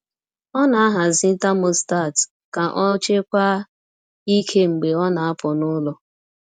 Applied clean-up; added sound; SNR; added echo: none; none; none; none.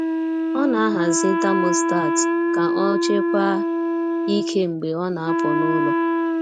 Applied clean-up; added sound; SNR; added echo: none; Wind instrument, woodwind instrument; -3 dB; none.